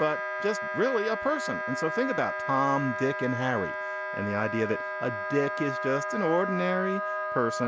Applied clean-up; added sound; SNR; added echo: none; Wind instrument, woodwind instrument; 3 dB; none.